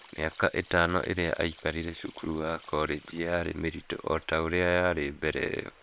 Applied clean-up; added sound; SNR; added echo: neural separator model SepFormer WHAM!.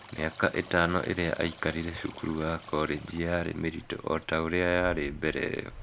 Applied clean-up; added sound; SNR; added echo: none; Stream; 18 dB; none.